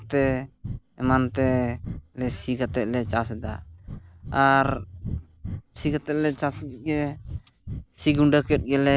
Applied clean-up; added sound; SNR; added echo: none; Breathing; 11 dB; none.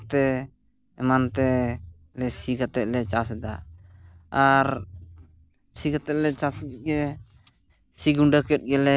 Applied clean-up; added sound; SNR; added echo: none; none; none; none.